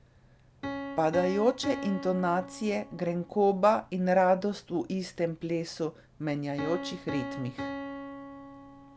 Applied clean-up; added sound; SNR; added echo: none; Piano; 11 dB; none.